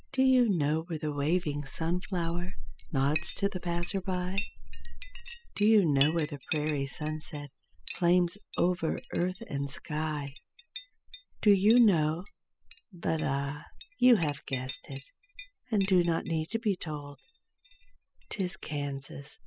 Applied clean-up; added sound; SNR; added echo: classical method spectral subtraction.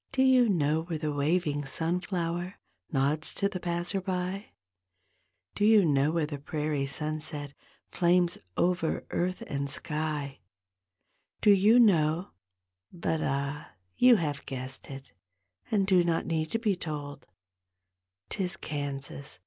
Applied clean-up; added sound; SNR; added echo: none; none; none; none.